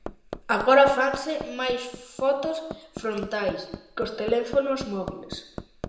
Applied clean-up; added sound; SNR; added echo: none; Hammer; 14 dB; reverberation time 0.8 s.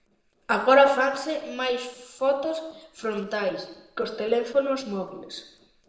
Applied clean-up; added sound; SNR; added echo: neural separator model SepFormer DNS4.